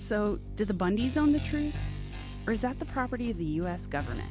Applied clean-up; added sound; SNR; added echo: none; none; none; none.